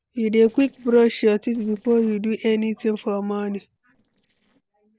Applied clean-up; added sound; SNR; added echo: neural separator model SepFormer DNS4.